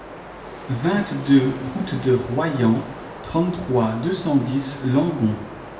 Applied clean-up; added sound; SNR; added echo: none; Wind; 15 dB; reverberation time 0.7 s.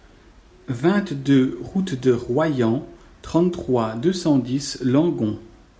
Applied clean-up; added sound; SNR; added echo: none; none; none; none.